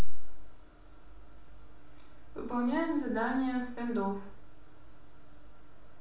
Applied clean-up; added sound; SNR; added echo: none; none; none; reverberation time 0.5 s.